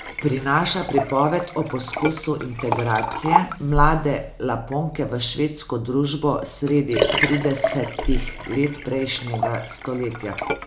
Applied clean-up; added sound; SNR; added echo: none; Liquid; 3 dB; none.